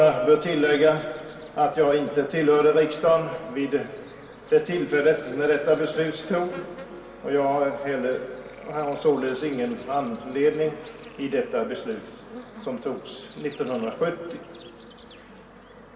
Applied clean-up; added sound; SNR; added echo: none; Bird / Insect; 18 dB; reverberation time 3.0 s.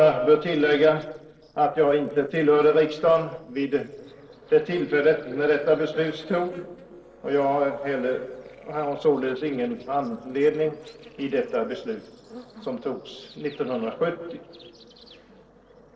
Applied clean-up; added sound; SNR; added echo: neural separator model SepFormer DNS4.